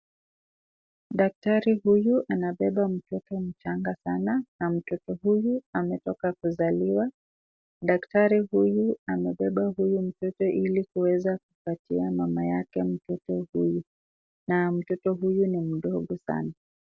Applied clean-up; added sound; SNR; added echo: none; none; none; none.